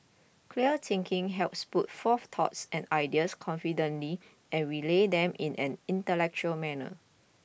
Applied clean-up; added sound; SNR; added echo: none; none; none; none.